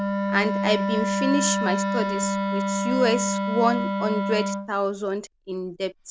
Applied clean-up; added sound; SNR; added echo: none; Wind instrument, woodwind instrument; 0 dB; none.